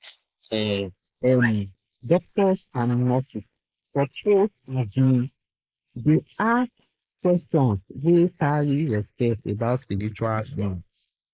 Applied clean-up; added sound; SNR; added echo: neural mask model Resemble Enhance denoiser.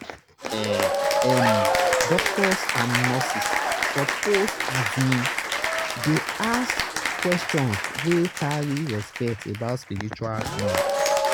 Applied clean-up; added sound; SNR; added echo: none; Applause / Cheering; -2 dB; none.